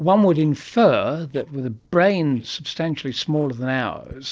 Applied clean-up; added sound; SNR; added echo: neural separator model SepFormer DNS4.